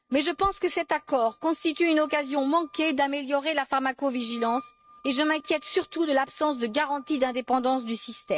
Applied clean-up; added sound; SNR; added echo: neural mask model RNNoise.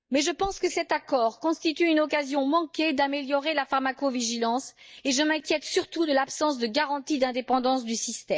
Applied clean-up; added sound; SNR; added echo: neural mask model DeepFilterNet 3.